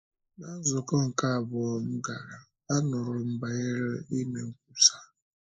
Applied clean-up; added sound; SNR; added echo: neural mask model Resemble Enhance denoiser.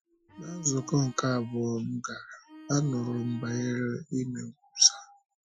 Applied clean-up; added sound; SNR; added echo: classical method Wiener filter.